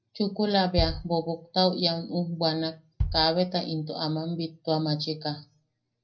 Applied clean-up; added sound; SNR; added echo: none; Bass drum; 9 dB; reverberation time 0.5 s.